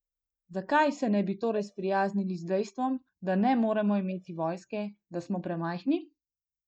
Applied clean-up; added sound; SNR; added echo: neural mask model DeepFilterNet 3.